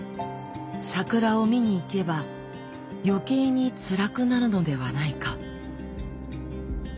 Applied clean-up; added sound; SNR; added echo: none; none; none; none.